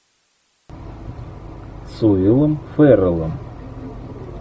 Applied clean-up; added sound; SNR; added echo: none; none; none; none.